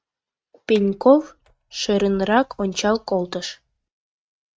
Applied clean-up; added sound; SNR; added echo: neural mask model RNNoise.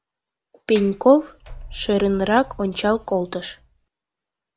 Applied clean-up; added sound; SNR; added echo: none; Sliding door; 19 dB; none.